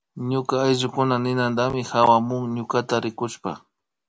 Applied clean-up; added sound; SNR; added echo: none; none; none; none.